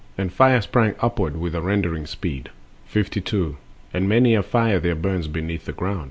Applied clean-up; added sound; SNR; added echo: none; none; none; none.